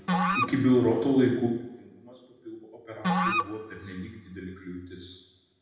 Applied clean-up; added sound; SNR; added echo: none; Musical instrument; 4 dB; reverberation time 0.8 s.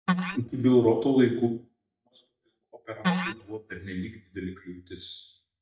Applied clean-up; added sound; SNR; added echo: neural mask model DeepFilterNet 3.